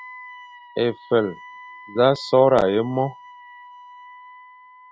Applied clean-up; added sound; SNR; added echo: none; Wind instrument, woodwind instrument; 20 dB; none.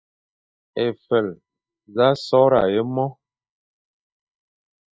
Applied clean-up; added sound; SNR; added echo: neural mask model DeepFilterNet 3.